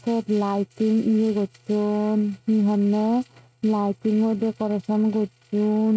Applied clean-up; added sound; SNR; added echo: neural mask model RNNoise.